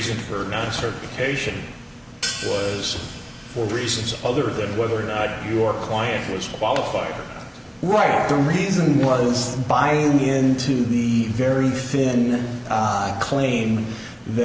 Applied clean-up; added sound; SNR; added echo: none; Hi-hat; 14 dB; none.